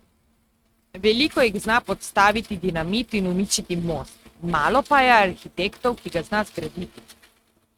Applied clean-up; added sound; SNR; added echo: neural mask model RNNoise.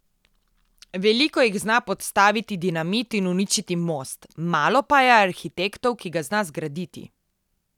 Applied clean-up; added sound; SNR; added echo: none; none; none; none.